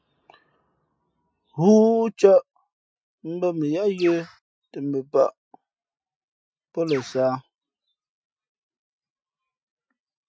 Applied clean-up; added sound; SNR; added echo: classical method Wiener filter.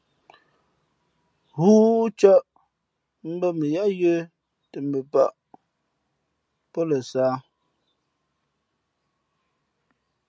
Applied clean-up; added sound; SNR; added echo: none; none; none; none.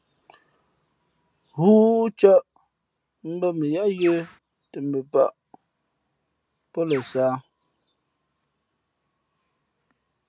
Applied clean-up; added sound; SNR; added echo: none; Bird; 15 dB; none.